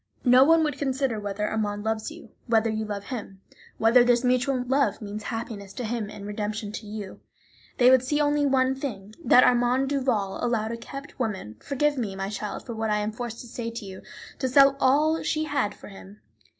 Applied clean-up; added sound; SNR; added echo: none; none; none; none.